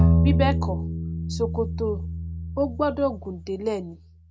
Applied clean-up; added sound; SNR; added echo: none; Bowed string instrument; -3 dB; none.